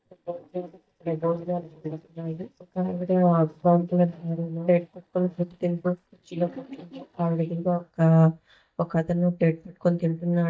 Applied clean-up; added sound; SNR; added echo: neural mask model DeepFilterNet 3.